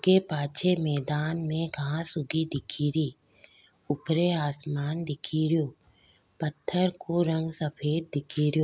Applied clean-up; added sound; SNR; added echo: none; none; none; none.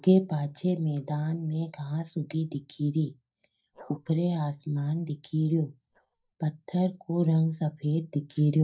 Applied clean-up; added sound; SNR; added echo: neural mask model DeepFilterNet 3.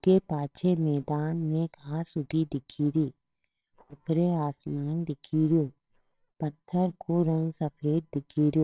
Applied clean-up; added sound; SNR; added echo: neural separator model SepFormer WHAMR!.